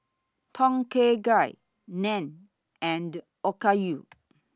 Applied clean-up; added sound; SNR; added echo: none; none; none; none.